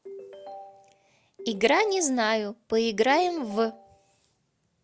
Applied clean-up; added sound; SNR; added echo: none; Ringtone; 17 dB; none.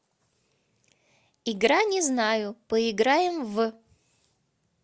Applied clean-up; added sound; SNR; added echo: none; none; none; none.